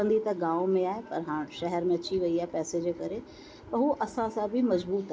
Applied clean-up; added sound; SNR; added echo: none; none; none; none.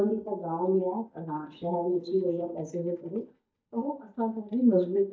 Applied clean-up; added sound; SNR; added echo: neural mask model DeepFilterNet 3.